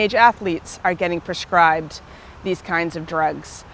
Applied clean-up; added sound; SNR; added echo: none; none; none; none.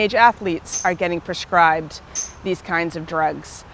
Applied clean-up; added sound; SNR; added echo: none; Tambourine; 15 dB; none.